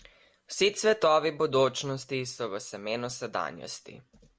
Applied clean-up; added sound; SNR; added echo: none; none; none; none.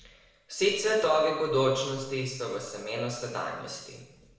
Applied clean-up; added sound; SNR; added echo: none; none; none; reverberation time 0.9 s.